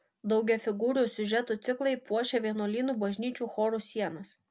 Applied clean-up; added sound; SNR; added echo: none; none; none; none.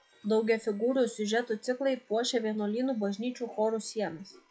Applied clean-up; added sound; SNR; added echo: classical method log-MMSE.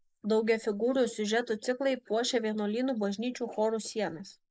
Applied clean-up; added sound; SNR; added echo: neural mask model Resemble Enhance denoiser.